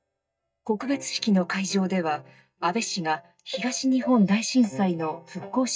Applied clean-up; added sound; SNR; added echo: neural mask model DeepFilterNet 3.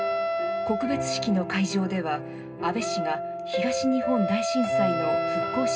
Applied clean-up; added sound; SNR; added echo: none; Wind instrument, woodwind instrument; 2 dB; reverberation time 0.2 s.